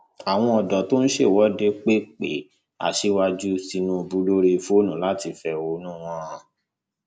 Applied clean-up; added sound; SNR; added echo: none; none; none; none.